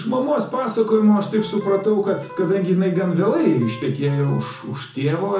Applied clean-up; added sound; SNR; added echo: none; Electric guitar; 19 dB; reverberation time 0.7 s.